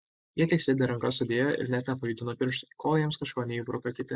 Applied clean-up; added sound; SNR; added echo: neural mask model Resemble Enhance denoiser.